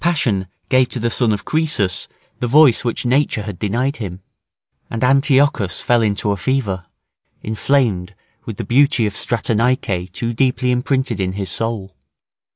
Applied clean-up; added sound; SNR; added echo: none; none; none; none.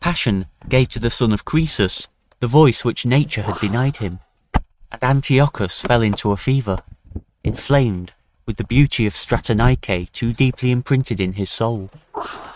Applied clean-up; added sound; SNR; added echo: neural mask model RNNoise.